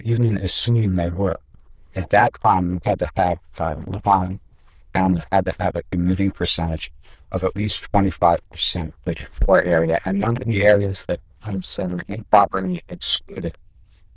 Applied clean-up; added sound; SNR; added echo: neural diffusion model UNIVERSE++.